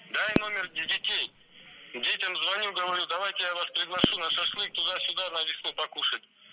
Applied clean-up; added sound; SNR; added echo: none; Fireworks; 6 dB; none.